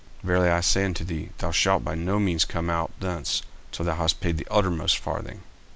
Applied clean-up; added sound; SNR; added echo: none; none; none; none.